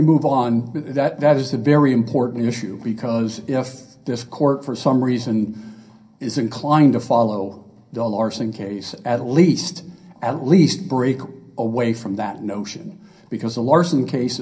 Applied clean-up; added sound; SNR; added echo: none; none; none; reverberation time 0.3 s.